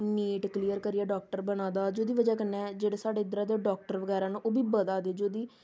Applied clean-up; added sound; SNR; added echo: none; none; none; none.